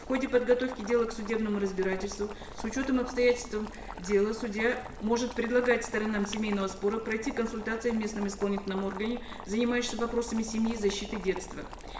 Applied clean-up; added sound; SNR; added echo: none; Boiling; 12 dB; reverberation time 1.0 s.